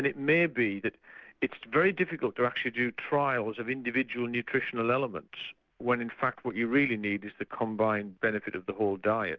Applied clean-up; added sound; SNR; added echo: none; none; none; none.